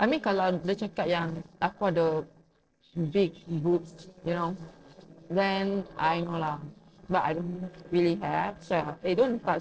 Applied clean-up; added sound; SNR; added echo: neural separator model SepFormer DNS4.